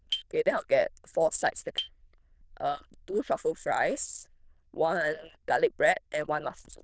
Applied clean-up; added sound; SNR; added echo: neural diffusion model UNIVERSE++.